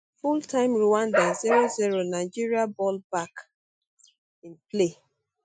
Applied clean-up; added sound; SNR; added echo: classical method Wiener filter.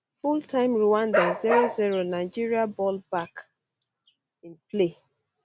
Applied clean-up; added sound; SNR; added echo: none; Bark; 0 dB; none.